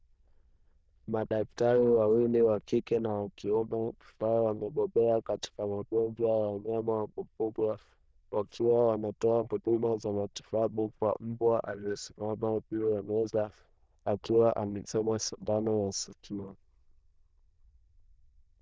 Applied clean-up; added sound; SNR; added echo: neural diffusion model UNIVERSE++.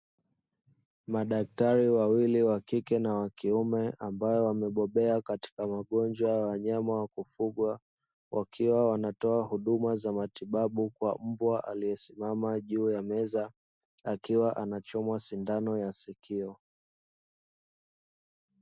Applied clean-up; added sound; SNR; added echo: none; none; none; none.